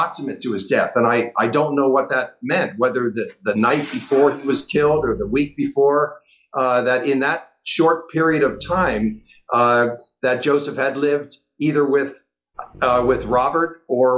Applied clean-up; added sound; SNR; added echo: classical method log-MMSE.